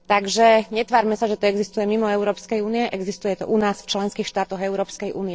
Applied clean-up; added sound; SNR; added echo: neural separator model SepFormer DNS4.